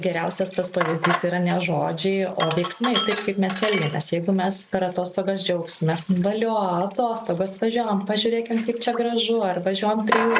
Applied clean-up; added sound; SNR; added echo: none; Sink (filling or washing); 8 dB; none.